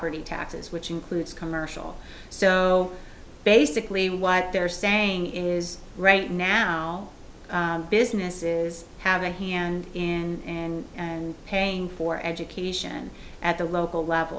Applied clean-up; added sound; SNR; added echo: none; none; none; none.